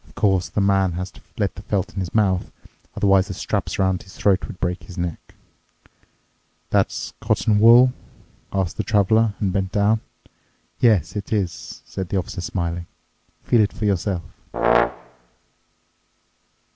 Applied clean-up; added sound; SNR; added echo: none; Brass instrument; 1 dB; none.